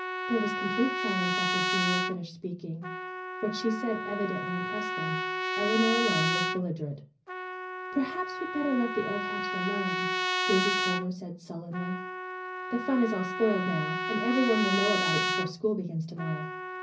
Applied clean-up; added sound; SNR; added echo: none; Trumpet; 1 dB; reverberation time 0.5 s.